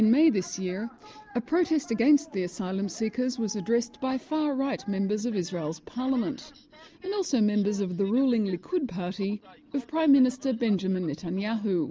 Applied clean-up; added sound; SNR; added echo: none; none; none; none.